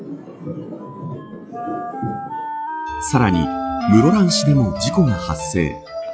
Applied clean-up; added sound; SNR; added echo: classical method log-MMSE.